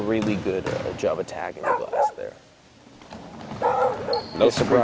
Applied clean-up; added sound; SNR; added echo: none; Bark; 3 dB; none.